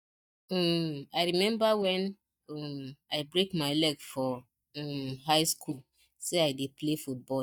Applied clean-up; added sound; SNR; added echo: neural mask model DeepFilterNet 3.